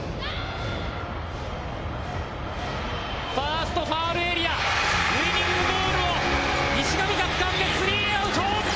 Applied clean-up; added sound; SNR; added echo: none; Aircraft; 9 dB; none.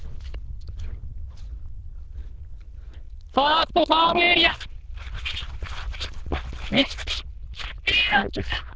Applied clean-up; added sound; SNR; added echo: neural diffusion model UNIVERSE++.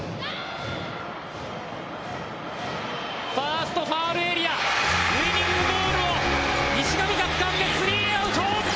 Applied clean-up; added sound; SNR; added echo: none; none; none; none.